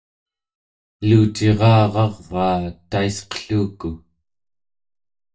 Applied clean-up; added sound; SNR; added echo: neural mask model DeepFilterNet 3.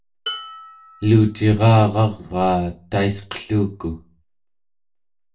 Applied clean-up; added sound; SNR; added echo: none; Dishes, pots, and pans; 18 dB; reverberation time 0.2 s.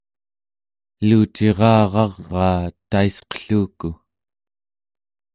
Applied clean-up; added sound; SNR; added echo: none; none; none; none.